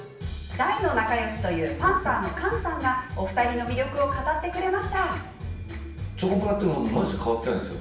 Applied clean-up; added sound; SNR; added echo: none; none; none; reverberation time 0.6 s.